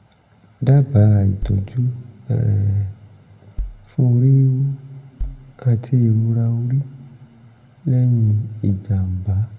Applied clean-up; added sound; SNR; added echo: none; Bass drum; 11 dB; reverberation time 0.9 s.